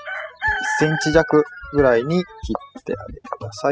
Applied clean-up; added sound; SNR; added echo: classical method spectral subtraction.